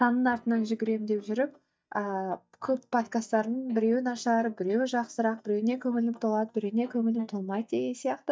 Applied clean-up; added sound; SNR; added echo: neural mask model DeepFilterNet 3.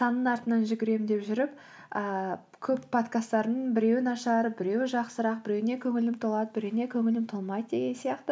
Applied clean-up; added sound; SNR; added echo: none; none; none; none.